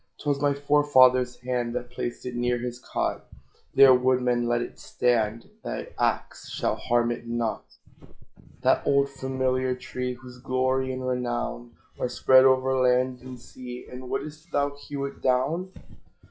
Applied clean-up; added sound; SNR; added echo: classical method log-MMSE.